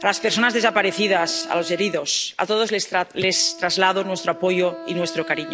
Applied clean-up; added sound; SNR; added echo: none; Wind instrument, woodwind instrument; 15 dB; none.